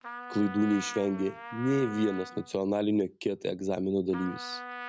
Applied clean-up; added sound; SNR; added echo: none; Trumpet; 13 dB; none.